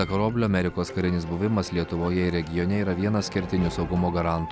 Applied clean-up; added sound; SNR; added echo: none; Microwave oven + Printer; 18 dB; none.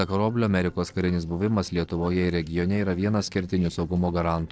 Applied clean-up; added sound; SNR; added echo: neural separator model SepFormer DNS4.